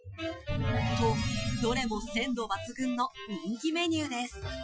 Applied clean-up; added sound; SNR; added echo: classical method Wiener filter.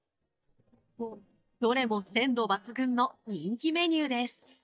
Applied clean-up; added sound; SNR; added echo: neural mask model DeepFilterNet 3.